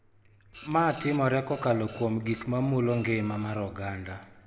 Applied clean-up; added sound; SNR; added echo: none; Printer; 16 dB; reverberation time 1.6 s.